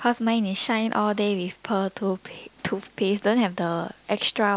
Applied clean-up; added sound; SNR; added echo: none; none; none; none.